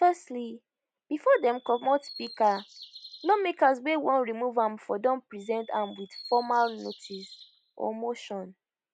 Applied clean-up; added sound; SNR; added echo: none; Bird vocalization, bird call, bird song; 19 dB; none.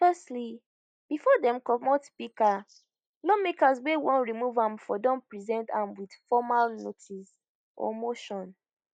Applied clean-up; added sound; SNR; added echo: neural mask model DeepFilterNet 3.